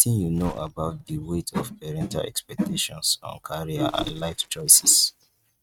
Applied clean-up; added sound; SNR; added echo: neural mask model RNNoise.